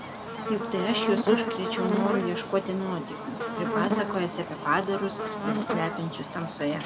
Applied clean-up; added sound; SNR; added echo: none; Buzz; 1 dB; none.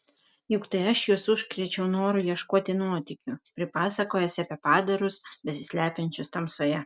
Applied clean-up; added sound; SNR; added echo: none; none; none; none.